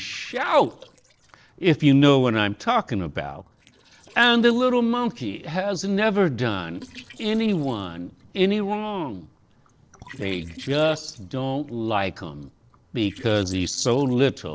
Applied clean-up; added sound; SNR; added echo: neural separator model SepFormer DNS4.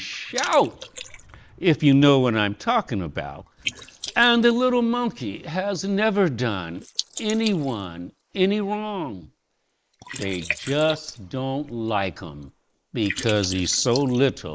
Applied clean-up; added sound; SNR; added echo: neural mask model Resemble Enhance denoiser.